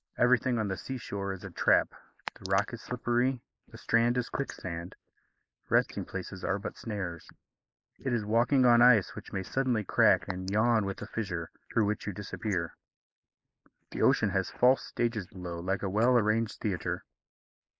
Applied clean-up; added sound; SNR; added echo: neural mask model Resemble Enhance denoiser.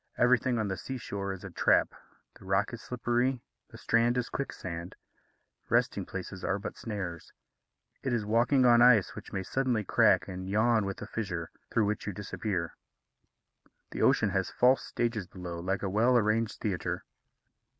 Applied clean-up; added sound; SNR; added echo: none; none; none; none.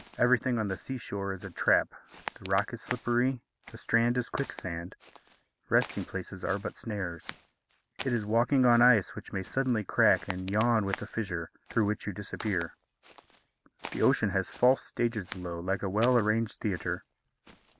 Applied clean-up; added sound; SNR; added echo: none; Walk, footsteps; 17 dB; none.